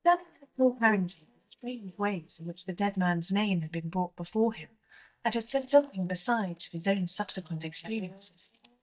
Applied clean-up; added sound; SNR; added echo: neural mask model DeepFilterNet 3.